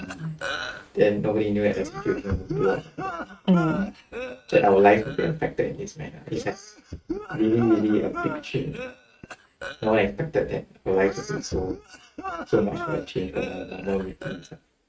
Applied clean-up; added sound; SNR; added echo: neural mask model RNNoise.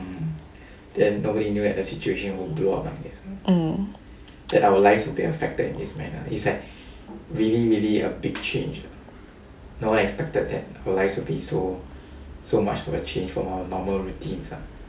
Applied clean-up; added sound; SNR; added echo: none; none; none; none.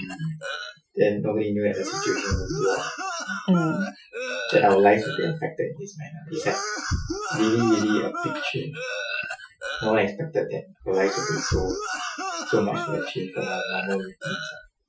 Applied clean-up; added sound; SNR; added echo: classical method Wiener filter.